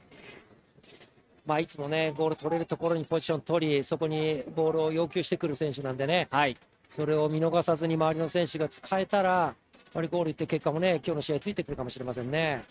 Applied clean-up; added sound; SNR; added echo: neural mask model RNNoise.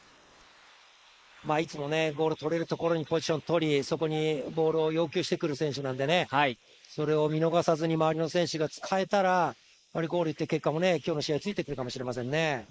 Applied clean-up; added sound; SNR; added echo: neural mask model Resemble Enhance denoiser.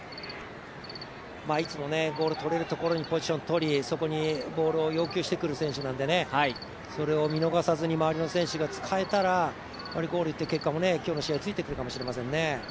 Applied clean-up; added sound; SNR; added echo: none; Cricket; 18 dB; none.